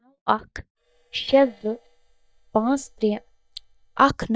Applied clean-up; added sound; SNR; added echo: neural mask model DeepFilterNet 3.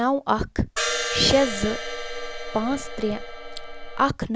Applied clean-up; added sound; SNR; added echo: none; Crash cymbal; 4 dB; none.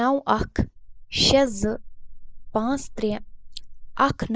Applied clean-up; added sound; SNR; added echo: neural mask model Resemble Enhance denoiser.